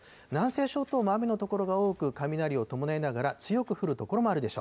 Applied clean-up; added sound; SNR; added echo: none; none; none; none.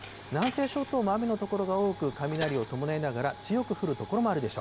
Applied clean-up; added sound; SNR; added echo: none; Coin (dropping); 14 dB; none.